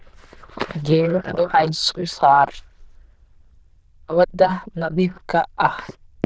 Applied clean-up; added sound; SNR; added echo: neural diffusion model UNIVERSE++.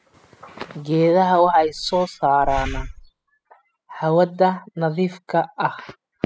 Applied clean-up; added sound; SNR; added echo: classical method spectral subtraction.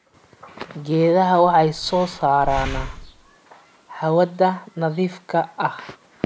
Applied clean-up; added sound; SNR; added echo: none; Breathing; 10 dB; none.